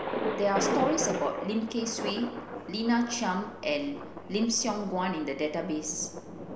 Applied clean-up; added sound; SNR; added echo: none; Thunder; 5 dB; none.